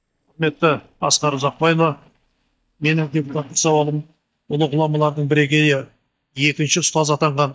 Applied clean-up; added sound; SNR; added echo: neural mask model DeepFilterNet 3.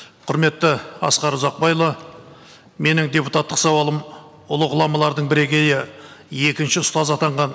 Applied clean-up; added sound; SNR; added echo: none; none; none; none.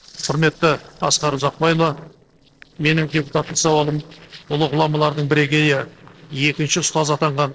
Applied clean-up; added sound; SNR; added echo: neural separator model SepFormer DNS4.